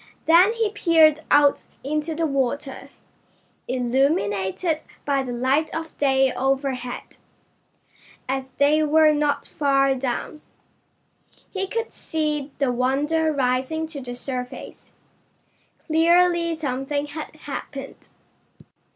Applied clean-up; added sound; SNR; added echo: none; none; none; none.